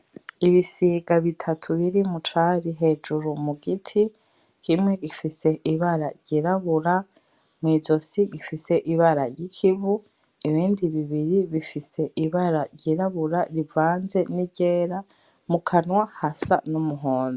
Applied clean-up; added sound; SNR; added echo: none; none; none; none.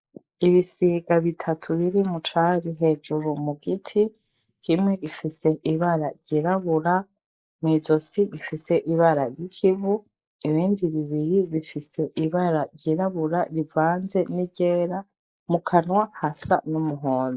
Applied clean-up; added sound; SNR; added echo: neural mask model Resemble Enhance denoiser.